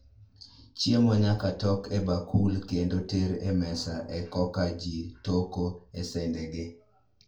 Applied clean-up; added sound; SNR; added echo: none; none; none; reverberation time 0.3 s.